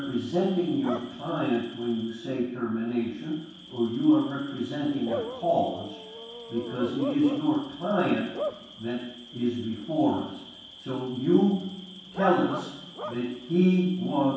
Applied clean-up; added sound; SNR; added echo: none; Bark / Cricket; 13 dB; reverberation time 0.7 s.